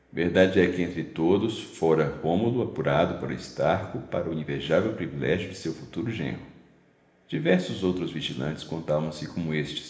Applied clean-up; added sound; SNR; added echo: none; none; none; reverberation time 1.1 s.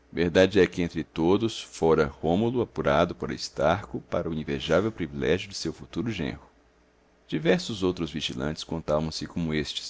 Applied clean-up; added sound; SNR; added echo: none; none; none; none.